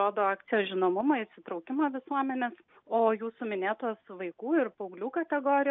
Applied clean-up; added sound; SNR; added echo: none; none; none; none.